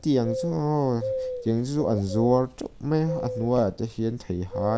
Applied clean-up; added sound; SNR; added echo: none; Bird vocalization, bird call, bird song; 9 dB; none.